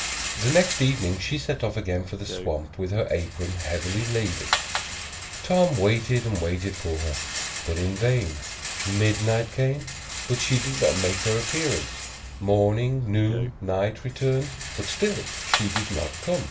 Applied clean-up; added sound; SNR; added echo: none; Rattle; 7 dB; reverberation time 0.2 s.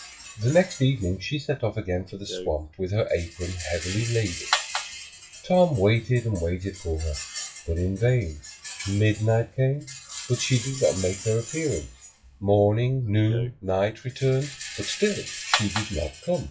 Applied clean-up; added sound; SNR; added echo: classical method WPE with log-MMSE.